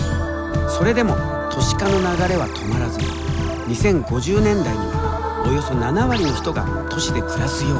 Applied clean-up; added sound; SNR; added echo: none; none; none; none.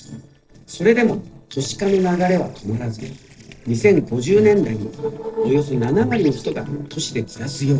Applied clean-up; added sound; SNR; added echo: neural separator model SepFormer DNS4.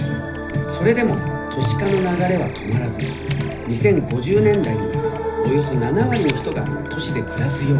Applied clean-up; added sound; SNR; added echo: none; Typing; 19 dB; reverberation time 0.3 s.